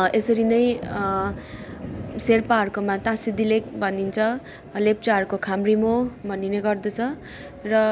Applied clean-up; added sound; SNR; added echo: none; Thunder; 16 dB; none.